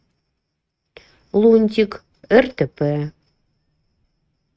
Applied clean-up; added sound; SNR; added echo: neural mask model RNNoise.